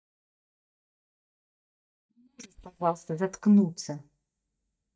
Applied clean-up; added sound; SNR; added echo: neural mask model DeepFilterNet 3.